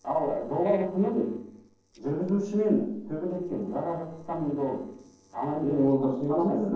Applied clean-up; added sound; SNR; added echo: neural separator model SepFormer DNS4.